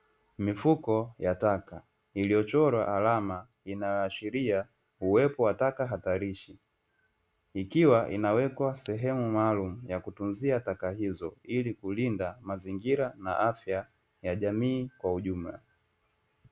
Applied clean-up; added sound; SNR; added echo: none; none; none; none.